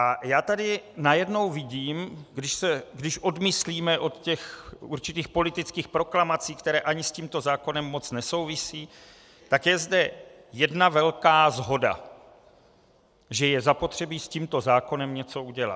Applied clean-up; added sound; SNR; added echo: none; none; none; none.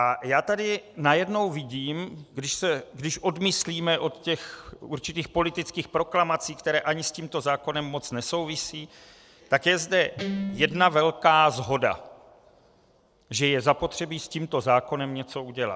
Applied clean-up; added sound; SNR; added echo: neural separator model SepFormer DNS4.